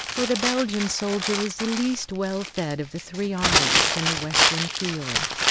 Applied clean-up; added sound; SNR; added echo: none; Crumpling, crinkling; -2 dB; none.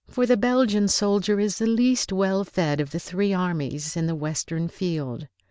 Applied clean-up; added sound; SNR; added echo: none; none; none; none.